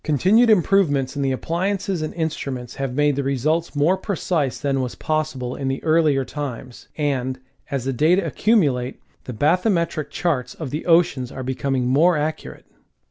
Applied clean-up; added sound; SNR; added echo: none; none; none; none.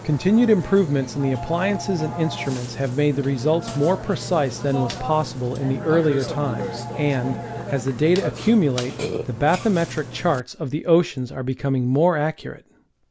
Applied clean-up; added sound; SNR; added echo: none; Burping, eructation; 10 dB; none.